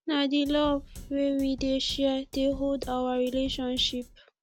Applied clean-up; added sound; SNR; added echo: none; Drum kit; 16 dB; none.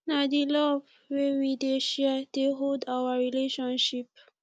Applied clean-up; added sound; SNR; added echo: none; none; none; none.